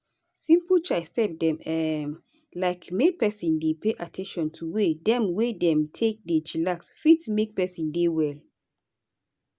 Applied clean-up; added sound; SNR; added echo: none; none; none; none.